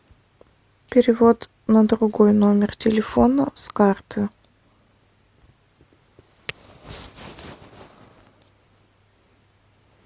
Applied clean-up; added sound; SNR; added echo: none; none; none; none.